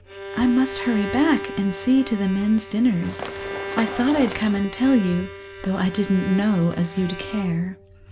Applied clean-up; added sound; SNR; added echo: none; Bowed string instrument + Run; 11 dB; none.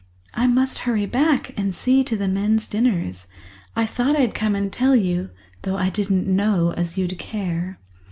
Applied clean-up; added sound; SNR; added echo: none; none; none; none.